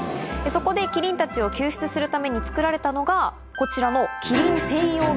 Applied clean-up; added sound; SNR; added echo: none; none; none; none.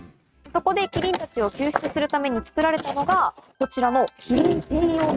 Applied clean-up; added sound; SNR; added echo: neural mask model RNNoise.